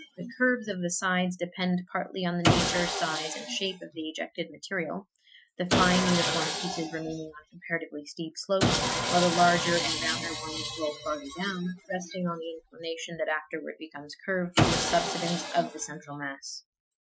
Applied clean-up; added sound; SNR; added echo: classical method Wiener filter.